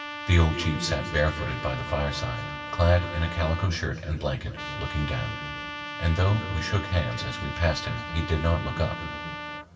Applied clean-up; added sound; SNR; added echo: none; Trumpet; 10 dB; reverberation time 2.5 s.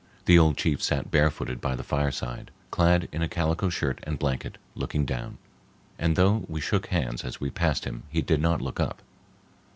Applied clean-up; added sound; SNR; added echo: none; none; none; none.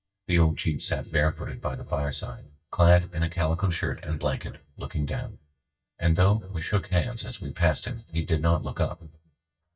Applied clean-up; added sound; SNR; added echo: neural mask model DeepFilterNet 3.